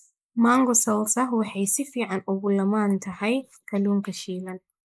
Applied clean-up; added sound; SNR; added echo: neural mask model Resemble Enhance denoiser.